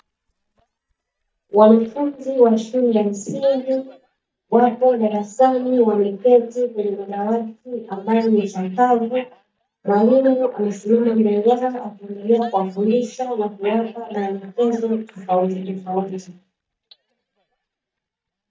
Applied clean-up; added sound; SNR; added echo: neural mask model DeepFilterNet 3.